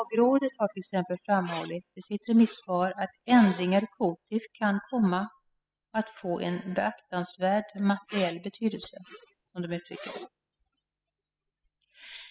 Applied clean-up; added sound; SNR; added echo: classical method spectral subtraction.